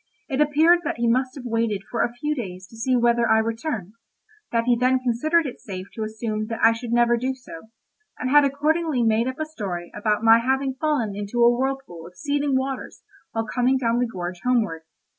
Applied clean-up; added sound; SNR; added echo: none; none; none; none.